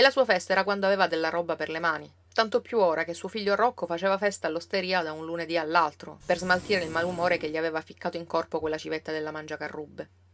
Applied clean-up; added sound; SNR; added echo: none; Engine; 16 dB; reverberation time 0.3 s.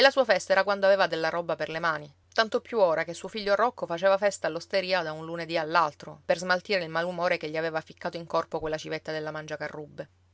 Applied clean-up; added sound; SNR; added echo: none; none; none; none.